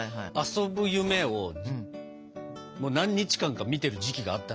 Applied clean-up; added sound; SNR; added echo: none; Hiss; 17 dB; none.